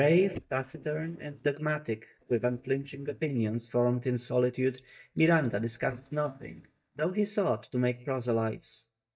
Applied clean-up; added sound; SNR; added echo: neural mask model DeepFilterNet 3.